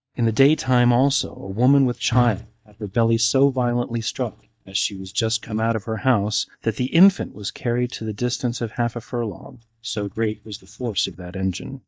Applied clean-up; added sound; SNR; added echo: neural mask model DeepFilterNet 3.